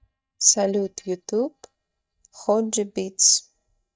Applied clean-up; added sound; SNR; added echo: neural mask model DeepFilterNet 3.